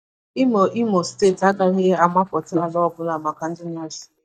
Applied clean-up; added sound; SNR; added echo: neural mask model DeepFilterNet 3.